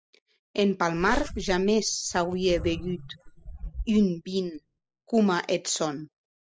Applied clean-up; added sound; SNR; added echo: classical method spectral subtraction.